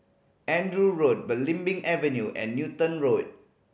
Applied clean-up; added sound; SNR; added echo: none; none; none; none.